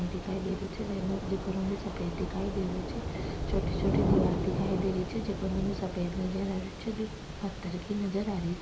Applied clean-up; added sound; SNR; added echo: none; Thunder / Rain; 0 dB; reverberation time 1.5 s.